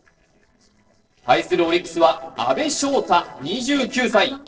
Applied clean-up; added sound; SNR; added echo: neural separator model SepFormer DNS4.